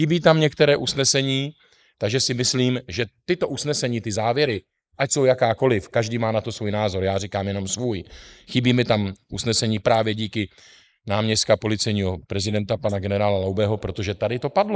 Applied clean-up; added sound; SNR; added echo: neural mask model Resemble Enhance denoiser.